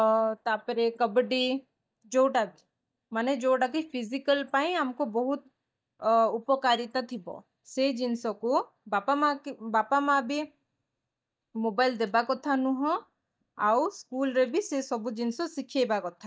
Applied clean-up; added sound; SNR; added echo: neural mask model DeepFilterNet 3.